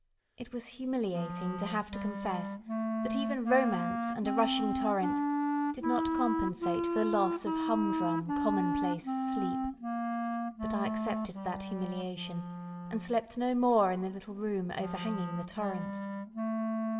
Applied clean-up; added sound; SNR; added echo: none; Wind instrument, woodwind instrument; 0 dB; reverberation time 1.1 s.